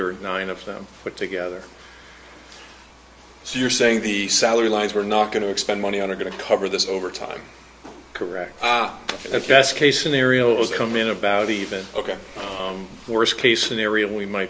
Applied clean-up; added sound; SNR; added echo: none; none; none; none.